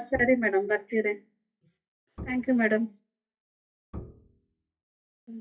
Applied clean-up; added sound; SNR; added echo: classical method WPE with log-MMSE.